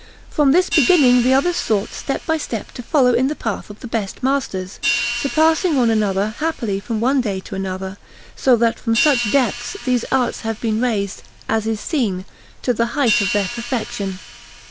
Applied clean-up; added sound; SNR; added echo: none; Hi-hat; 10 dB; none.